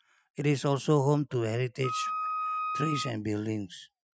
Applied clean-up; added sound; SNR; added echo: classical method Wiener filter.